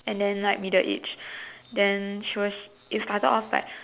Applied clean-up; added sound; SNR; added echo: none; none; none; none.